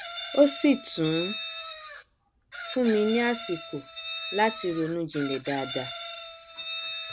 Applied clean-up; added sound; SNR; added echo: none; Chicken, rooster; 9 dB; none.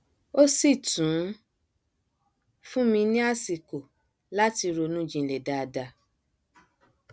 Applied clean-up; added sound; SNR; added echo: none; none; none; none.